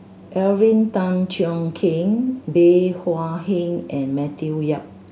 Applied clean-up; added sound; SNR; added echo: none; none; none; none.